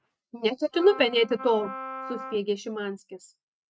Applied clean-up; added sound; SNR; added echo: neural mask model RNNoise.